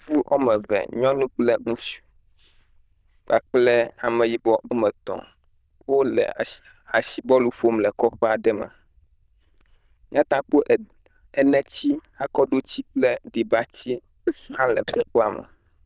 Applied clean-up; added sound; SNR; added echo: neural diffusion model UNIVERSE++.